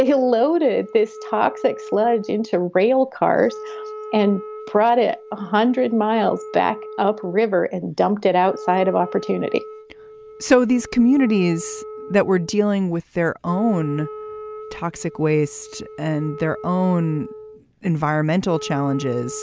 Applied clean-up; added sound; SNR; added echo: none; Wind instrument, woodwind instrument; 16 dB; none.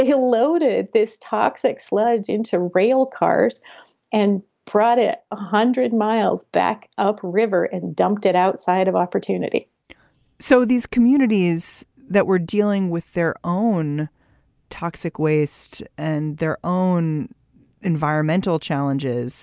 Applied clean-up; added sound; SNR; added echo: none; none; none; none.